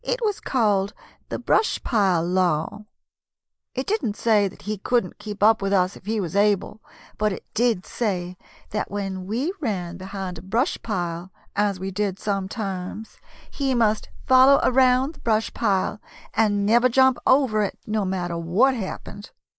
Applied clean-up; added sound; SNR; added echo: neural mask model Resemble Enhance denoiser.